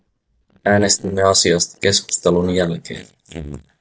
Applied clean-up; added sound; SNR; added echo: neural mask model DeepFilterNet 3.